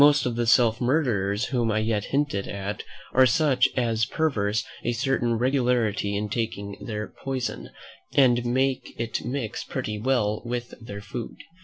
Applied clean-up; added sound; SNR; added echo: none; none; none; none.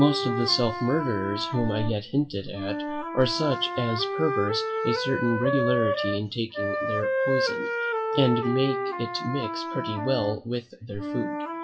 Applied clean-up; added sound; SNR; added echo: classical method WPE with log-MMSE.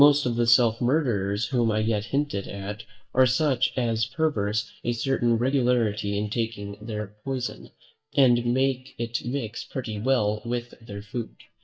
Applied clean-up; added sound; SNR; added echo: neural mask model DeepFilterNet 3.